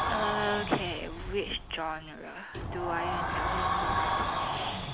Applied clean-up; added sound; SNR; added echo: none; Sliding door; -3 dB; none.